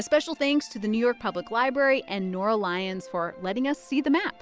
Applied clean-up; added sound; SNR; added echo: none; none; none; none.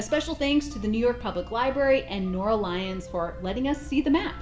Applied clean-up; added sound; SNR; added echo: none; Telephone; 14 dB; reverberation time 0.6 s.